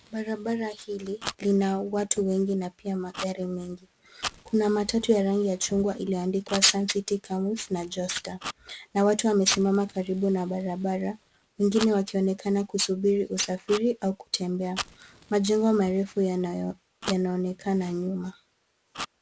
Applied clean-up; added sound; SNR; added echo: none; Fire; 17 dB; none.